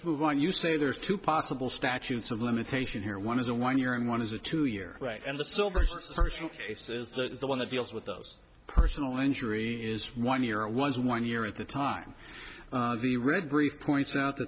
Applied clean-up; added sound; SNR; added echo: none; none; none; none.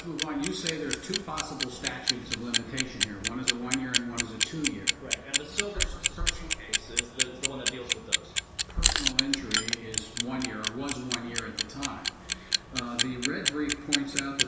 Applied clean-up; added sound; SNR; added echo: none; Clock; -4 dB; reverberation time 1.1 s.